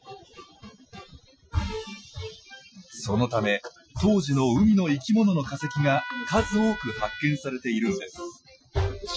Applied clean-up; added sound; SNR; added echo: classical method Wiener filter.